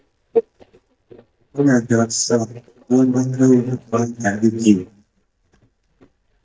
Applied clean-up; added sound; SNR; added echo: neural mask model DeepFilterNet 3.